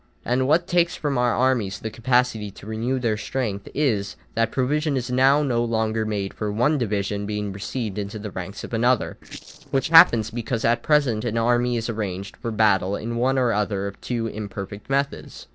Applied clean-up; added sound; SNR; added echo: neural separator model SepFormer DNS4.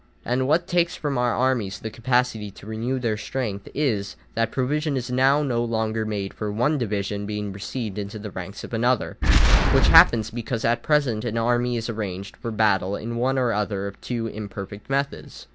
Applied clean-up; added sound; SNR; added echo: none; Boom; -2 dB; none.